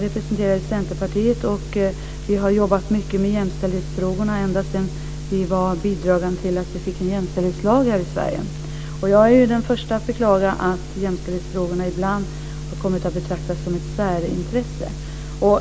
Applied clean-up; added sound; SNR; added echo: none; none; none; none.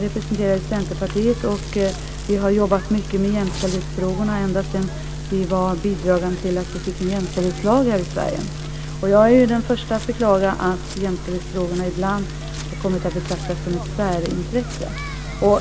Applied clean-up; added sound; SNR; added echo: none; Domestic sounds, home sounds + Crackle; 17 dB; none.